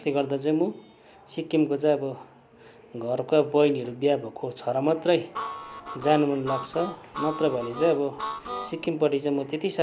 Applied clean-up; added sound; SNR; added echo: none; Harmonica; 9 dB; none.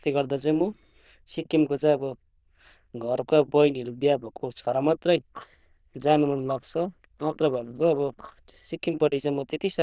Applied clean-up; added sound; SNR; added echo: neural diffusion model UNIVERSE++.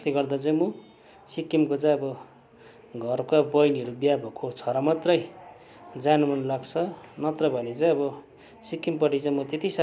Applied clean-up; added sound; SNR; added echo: none; none; none; none.